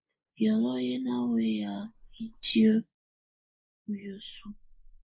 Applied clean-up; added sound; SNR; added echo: neural mask model Resemble Enhance denoiser.